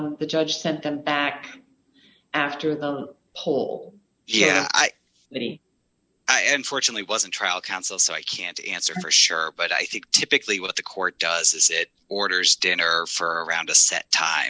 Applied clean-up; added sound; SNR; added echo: none; none; none; none.